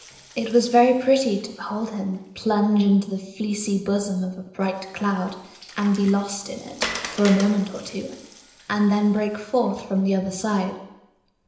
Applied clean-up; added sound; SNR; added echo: none; Water; 17 dB; reverberation time 0.9 s.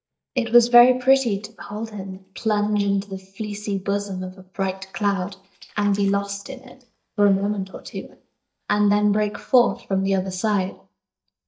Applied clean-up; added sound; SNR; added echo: neural mask model DeepFilterNet 3.